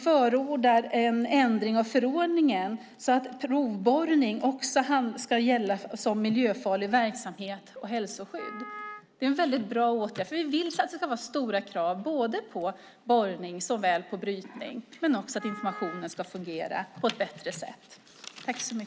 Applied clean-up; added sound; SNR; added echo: none; Wind instrument, woodwind instrument; 16 dB; none.